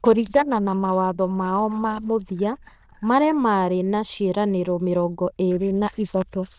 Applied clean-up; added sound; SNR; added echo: neural diffusion model UNIVERSE++.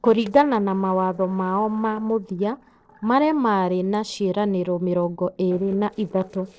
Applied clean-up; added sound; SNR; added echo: neural separator model SepFormer DNS4.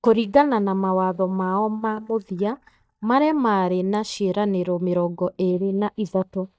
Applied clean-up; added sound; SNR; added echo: neural mask model DeepFilterNet 3.